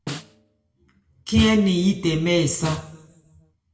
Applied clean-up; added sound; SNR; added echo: none; Snare drum; 15 dB; reverberation time 0.7 s.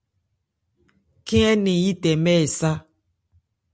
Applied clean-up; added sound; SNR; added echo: none; none; none; none.